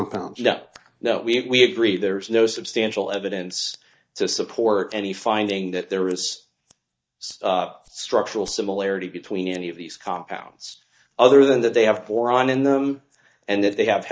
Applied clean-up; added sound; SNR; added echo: neural mask model DeepFilterNet 3.